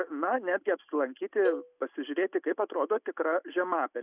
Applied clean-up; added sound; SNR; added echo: none; Cowbell; 9 dB; none.